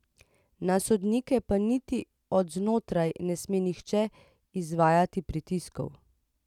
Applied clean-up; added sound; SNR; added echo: none; none; none; none.